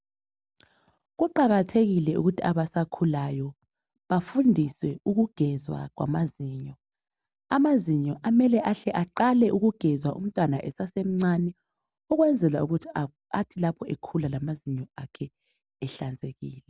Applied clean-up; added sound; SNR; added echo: none; none; none; none.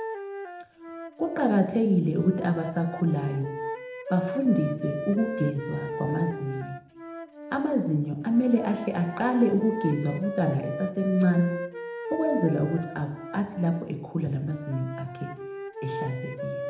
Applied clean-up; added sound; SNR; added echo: none; Wind instrument, woodwind instrument; 9 dB; reverberation time 0.8 s.